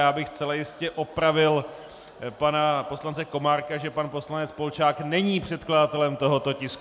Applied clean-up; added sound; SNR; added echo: none; none; none; none.